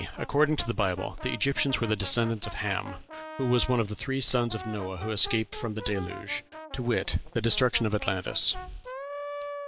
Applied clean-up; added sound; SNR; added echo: none; Brass instrument; 13 dB; none.